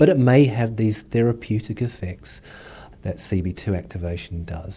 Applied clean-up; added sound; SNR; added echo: none; none; none; none.